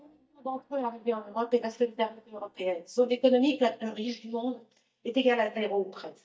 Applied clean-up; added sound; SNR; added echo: neural mask model DeepFilterNet 3.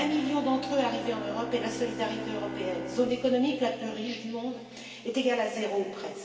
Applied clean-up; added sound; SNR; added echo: none; Bowed string instrument; 10 dB; reverberation time 2.3 s.